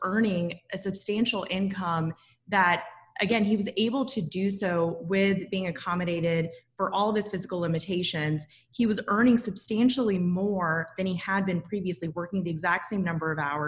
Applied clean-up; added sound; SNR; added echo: none; Hi-hat; 15 dB; none.